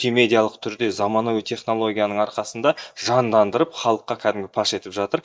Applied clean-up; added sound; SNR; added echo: neural mask model DeepFilterNet 3.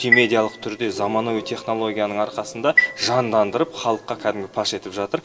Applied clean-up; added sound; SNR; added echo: none; Chime; 4 dB; reverberation time 0.4 s.